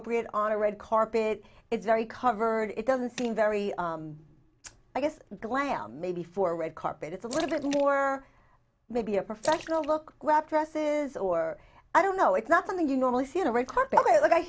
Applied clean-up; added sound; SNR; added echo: none; Tools + Splash, splatter; 19 dB; none.